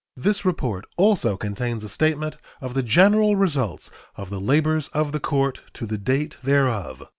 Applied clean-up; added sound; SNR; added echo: none; none; none; none.